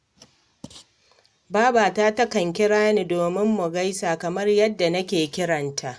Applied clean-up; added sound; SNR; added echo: none; none; none; none.